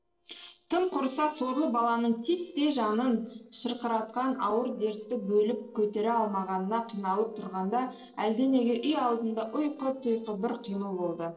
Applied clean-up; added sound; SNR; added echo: neural separator model SepFormer DNS4.